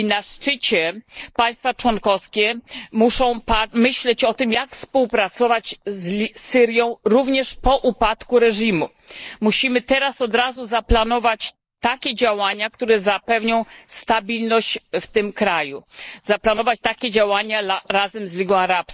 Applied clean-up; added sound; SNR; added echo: neural mask model Resemble Enhance denoiser.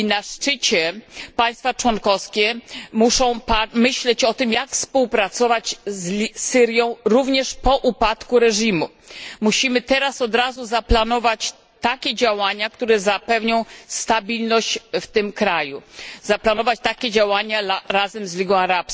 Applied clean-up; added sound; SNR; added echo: none; none; none; none.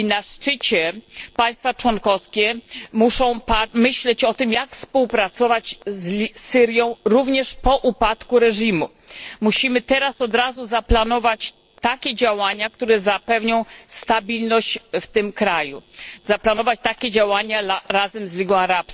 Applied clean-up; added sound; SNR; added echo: neural separator model SepFormer DNS4.